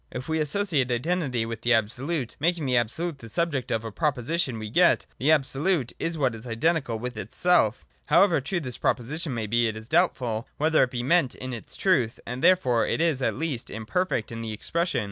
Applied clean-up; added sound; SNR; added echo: none; none; none; none.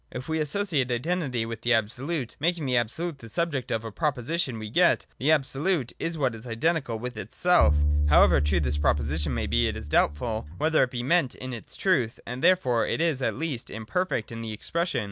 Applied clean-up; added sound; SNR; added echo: none; Bowed string instrument; -1 dB; none.